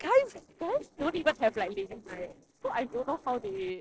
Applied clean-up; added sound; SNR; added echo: neural separator model SepFormer DNS4.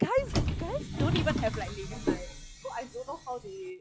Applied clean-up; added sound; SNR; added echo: classical method log-MMSE.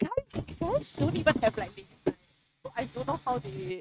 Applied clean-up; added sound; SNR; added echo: neural mask model RNNoise.